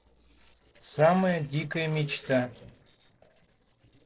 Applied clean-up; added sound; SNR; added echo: neural separator model SepFormer DNS4.